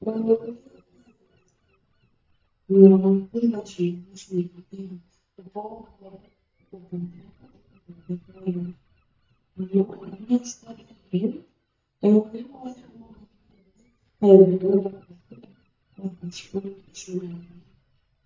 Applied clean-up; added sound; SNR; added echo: neural mask model DeepFilterNet 3.